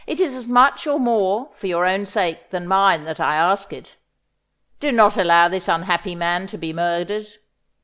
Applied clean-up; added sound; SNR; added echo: none; none; none; none.